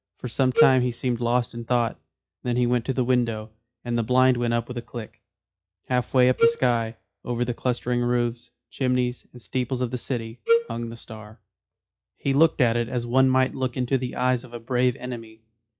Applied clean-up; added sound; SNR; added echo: classical method log-MMSE.